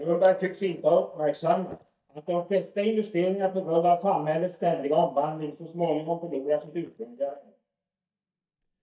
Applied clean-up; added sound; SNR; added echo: neural mask model DeepFilterNet 3.